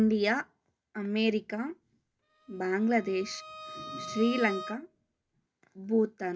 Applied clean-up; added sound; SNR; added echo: none; Bowed string instrument; 13 dB; none.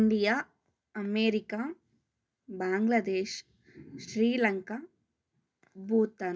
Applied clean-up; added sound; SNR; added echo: none; none; none; none.